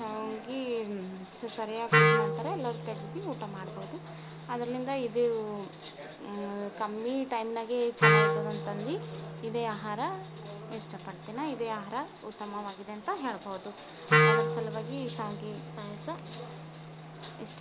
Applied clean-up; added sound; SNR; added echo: none; Wind instrument, woodwind instrument; -3 dB; none.